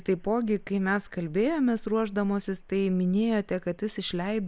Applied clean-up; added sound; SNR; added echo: none; none; none; none.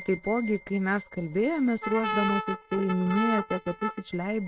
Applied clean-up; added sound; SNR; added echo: neural mask model RNNoise.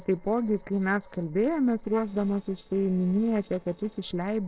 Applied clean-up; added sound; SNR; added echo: neural separator model SepFormer DNS4.